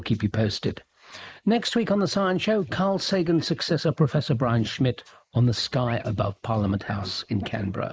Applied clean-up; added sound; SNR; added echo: neural mask model Resemble Enhance denoiser.